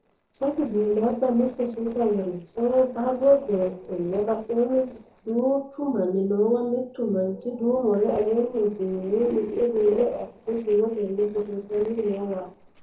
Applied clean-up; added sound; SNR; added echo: neural separator model SepFormer DNS4.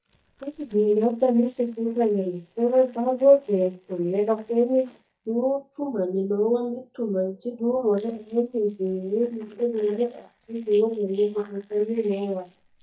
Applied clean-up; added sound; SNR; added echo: neural mask model DeepFilterNet 3.